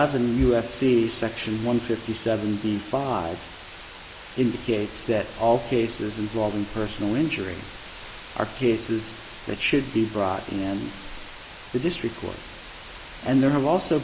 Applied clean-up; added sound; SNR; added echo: none; Water; 17 dB; none.